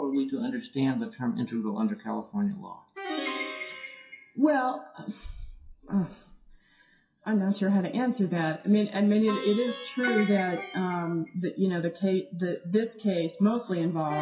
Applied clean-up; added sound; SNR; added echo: classical method WPE with log-MMSE.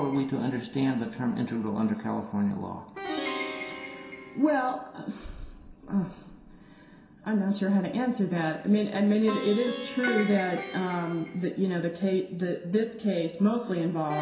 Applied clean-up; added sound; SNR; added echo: none; Plucked string instrument; 13 dB; reverberation time 0.7 s.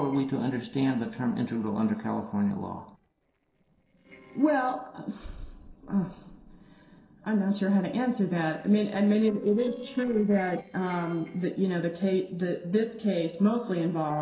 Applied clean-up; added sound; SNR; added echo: neural separator model SepFormer DNS4.